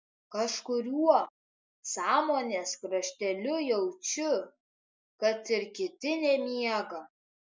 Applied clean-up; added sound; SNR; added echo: none; none; none; none.